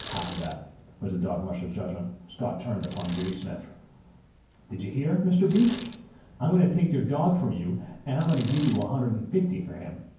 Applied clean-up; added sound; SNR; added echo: none; Bicycle; 15 dB; reverberation time 0.9 s.